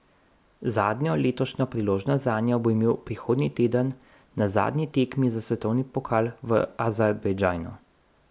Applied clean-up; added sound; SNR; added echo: none; none; none; none.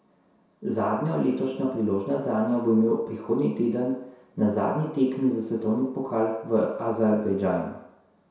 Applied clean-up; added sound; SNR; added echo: none; none; none; reverberation time 0.7 s.